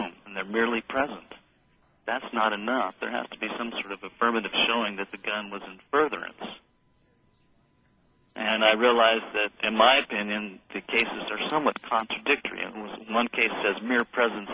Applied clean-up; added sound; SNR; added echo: none; none; none; none.